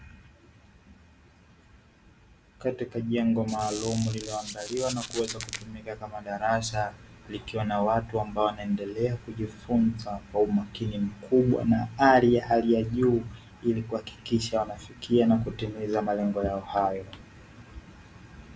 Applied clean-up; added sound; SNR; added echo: none; Squeak; 12 dB; none.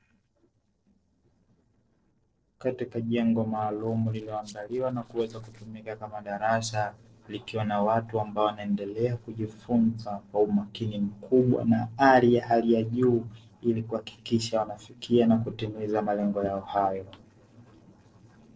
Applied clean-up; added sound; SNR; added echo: neural separator model SepFormer DNS4.